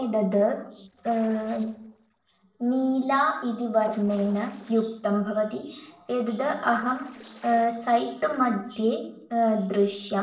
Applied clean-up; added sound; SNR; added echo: neural separator model SepFormer DNS4.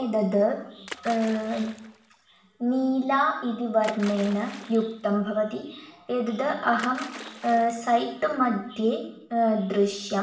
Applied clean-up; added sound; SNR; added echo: none; Splash, splatter; 18 dB; reverberation time 0.7 s.